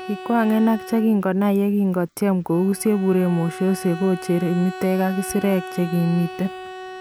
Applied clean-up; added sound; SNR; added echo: none; Bowed string instrument; 14 dB; none.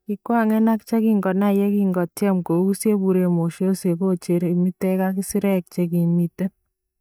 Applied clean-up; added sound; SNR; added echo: neural mask model DeepFilterNet 3.